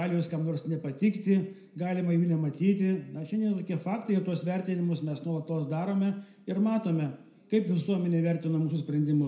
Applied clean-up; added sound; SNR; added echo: none; none; none; reverberation time 0.5 s.